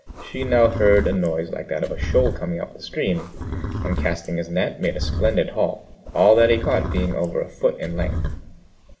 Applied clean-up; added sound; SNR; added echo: none; Livestock, farm animals, working animals; 6 dB; reverberation time 1.4 s.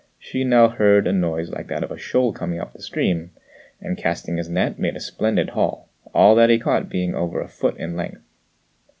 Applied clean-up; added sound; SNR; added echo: none; none; none; none.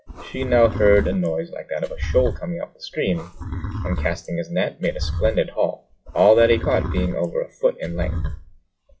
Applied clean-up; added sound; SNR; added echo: classical method WPE with log-MMSE.